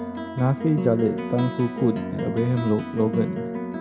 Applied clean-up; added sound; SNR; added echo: none; Plucked string instrument; 5 dB; none.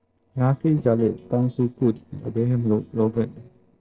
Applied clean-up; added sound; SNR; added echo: neural separator model SepFormer DNS4.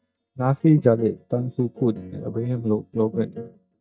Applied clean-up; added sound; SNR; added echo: neural mask model DeepFilterNet 3.